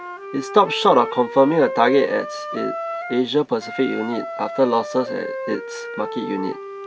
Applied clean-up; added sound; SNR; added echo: none; Wind instrument, woodwind instrument; 9 dB; none.